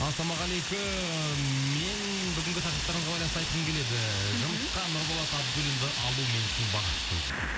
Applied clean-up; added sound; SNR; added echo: none; Fire; 1 dB; none.